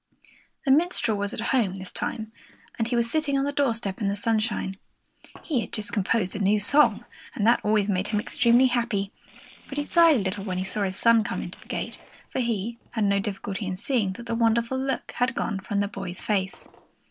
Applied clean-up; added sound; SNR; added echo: neural separator model SepFormer DNS4.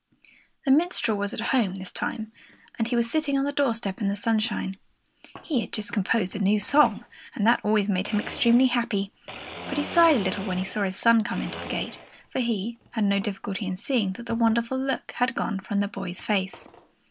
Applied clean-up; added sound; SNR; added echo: none; Domestic sounds, home sounds; 18 dB; none.